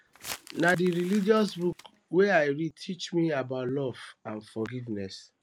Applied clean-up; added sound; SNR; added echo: none; Crumpling, crinkling; 16 dB; none.